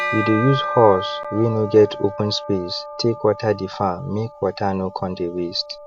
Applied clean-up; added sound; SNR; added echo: none; Bell; 9 dB; none.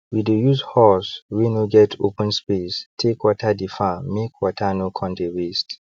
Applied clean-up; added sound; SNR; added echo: none; none; none; none.